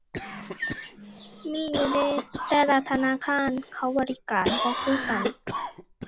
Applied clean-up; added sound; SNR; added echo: none; Cough; 5 dB; none.